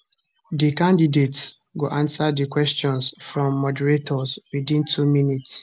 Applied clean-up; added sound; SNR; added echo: none; none; none; none.